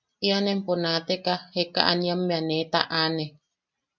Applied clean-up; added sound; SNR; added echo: none; none; none; none.